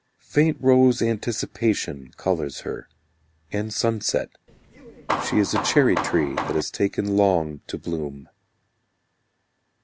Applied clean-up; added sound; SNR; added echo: none; Hammer; 5 dB; none.